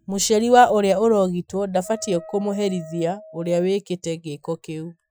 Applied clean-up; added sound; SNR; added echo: classical method Wiener filter.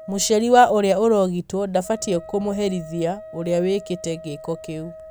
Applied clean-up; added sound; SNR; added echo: none; Wind instrument, woodwind instrument; 19 dB; none.